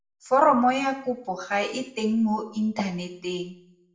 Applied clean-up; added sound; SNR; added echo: none; none; none; reverberation time 0.5 s.